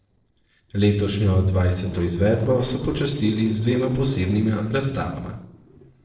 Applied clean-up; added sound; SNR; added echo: neural separator model SepFormer DNS4.